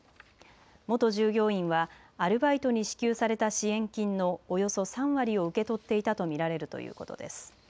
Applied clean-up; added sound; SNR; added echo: none; none; none; none.